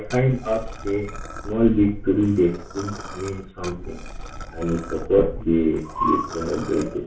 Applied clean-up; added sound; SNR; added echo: none; Liquid; 11 dB; reverberation time 0.4 s.